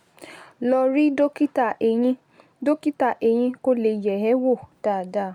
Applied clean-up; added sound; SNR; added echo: none; none; none; none.